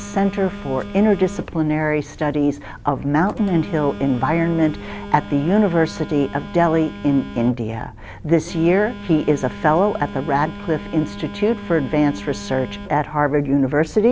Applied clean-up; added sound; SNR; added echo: none; Telephone; 14 dB; none.